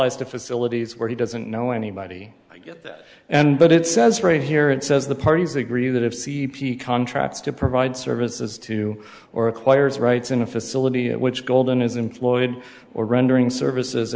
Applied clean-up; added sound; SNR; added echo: none; none; none; none.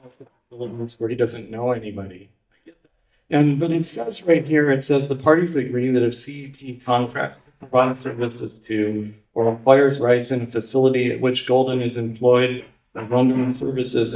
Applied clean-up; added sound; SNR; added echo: neural mask model DeepFilterNet 3.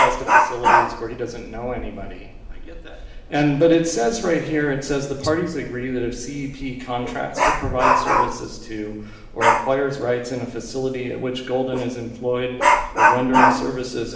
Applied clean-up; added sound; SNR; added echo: none; Dog; -1 dB; reverberation time 1.0 s.